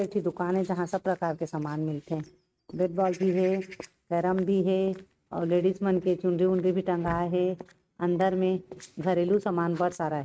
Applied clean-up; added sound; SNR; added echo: neural mask model RNNoise.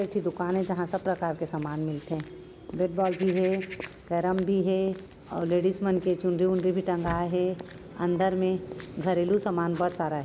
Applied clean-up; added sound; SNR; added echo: none; Walk, footsteps / Bird vocalization, bird call, bird song; 17 dB; none.